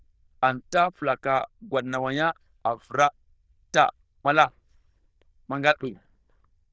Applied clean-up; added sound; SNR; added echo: neural diffusion model UNIVERSE++.